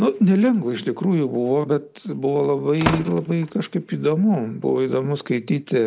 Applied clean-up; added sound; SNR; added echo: none; Slam; 10 dB; none.